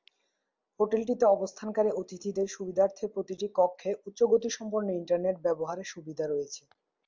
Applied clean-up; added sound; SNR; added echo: none; none; none; none.